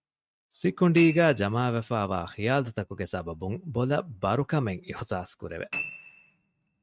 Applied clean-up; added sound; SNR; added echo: neural mask model RNNoise.